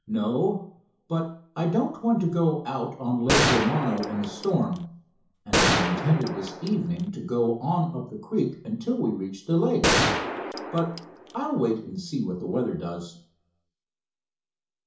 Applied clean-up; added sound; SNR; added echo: none; Gunshot, gunfire; -1 dB; reverberation time 0.6 s.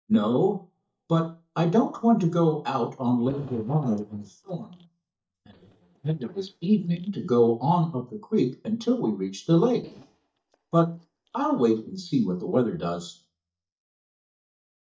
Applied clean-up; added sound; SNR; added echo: neural mask model DeepFilterNet 3.